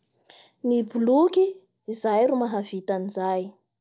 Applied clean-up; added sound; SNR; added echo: none; none; none; none.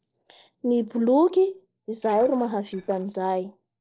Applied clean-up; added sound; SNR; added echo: neural separator model SepFormer DNS4.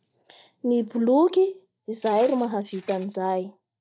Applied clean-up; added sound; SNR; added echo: neural mask model RNNoise.